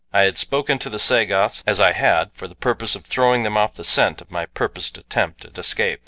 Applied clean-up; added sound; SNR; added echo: none; none; none; none.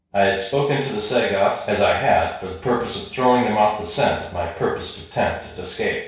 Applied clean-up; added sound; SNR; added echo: none; none; none; reverberation time 0.6 s.